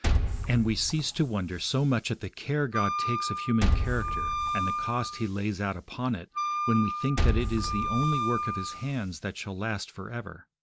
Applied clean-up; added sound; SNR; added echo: none; Wind instrument, woodwind instrument + Liquid; 1 dB; none.